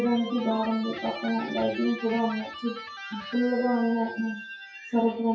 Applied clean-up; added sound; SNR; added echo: classical method WPE with log-MMSE.